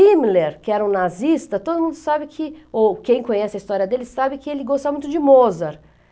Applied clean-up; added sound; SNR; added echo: none; none; none; none.